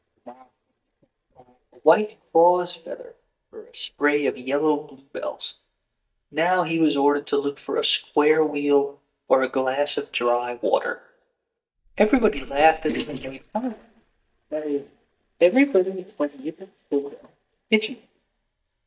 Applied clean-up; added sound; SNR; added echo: neural mask model DeepFilterNet 3.